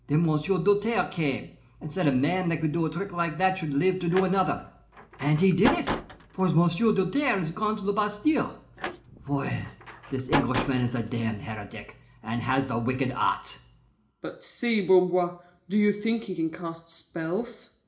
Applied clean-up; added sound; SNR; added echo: none; Slam; 7 dB; reverberation time 0.4 s.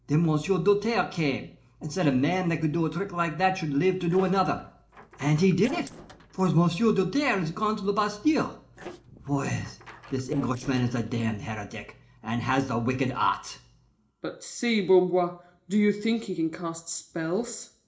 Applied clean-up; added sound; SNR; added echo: neural separator model SepFormer DNS4.